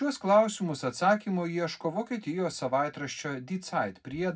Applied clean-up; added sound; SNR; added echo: none; none; none; reverberation time 0.4 s.